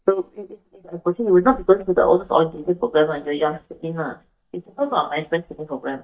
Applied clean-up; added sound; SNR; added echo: neural mask model DeepFilterNet 3.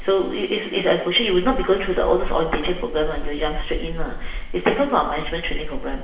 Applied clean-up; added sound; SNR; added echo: none; Rain; 5 dB; reverberation time 0.8 s.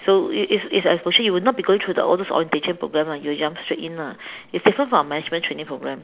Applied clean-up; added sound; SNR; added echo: none; none; none; none.